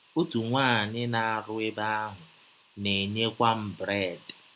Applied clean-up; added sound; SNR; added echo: none; none; none; none.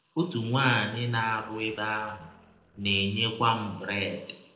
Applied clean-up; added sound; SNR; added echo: neural separator model SepFormer DNS4.